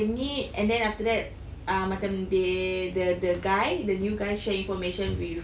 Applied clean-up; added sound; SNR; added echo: none; none; none; none.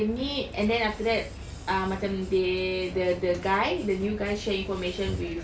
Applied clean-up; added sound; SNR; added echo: none; Crowd; 18 dB; none.